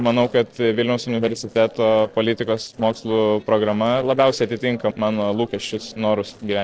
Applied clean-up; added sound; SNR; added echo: neural separator model SepFormer DNS4.